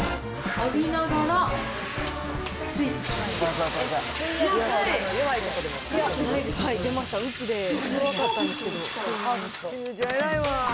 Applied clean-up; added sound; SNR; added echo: none; none; none; none.